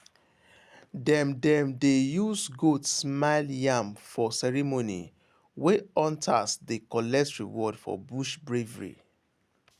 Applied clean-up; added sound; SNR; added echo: none; none; none; none.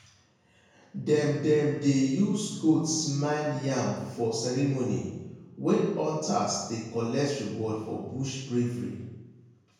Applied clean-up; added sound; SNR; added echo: none; none; none; reverberation time 1.0 s.